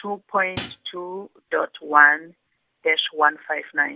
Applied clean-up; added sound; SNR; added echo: none; Hi-hat; 11 dB; none.